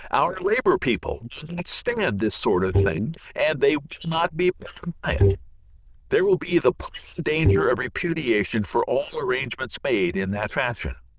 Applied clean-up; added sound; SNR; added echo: neural diffusion model UNIVERSE++.